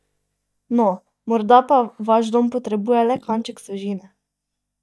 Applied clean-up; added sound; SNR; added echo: neural mask model DeepFilterNet 3.